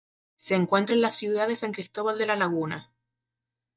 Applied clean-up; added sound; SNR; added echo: neural mask model DeepFilterNet 3.